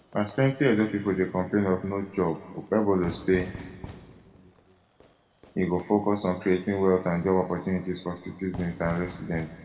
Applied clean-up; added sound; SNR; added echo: none; Fire / Fireworks; 18 dB; reverberation time 1.8 s.